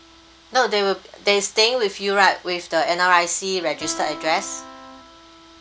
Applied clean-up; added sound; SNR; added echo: none; Guitar + Bowed string instrument; 20 dB; none.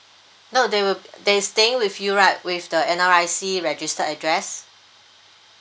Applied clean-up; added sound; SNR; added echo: none; none; none; none.